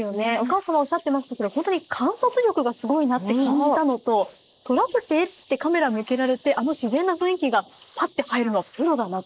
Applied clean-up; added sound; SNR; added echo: neural mask model Resemble Enhance denoiser.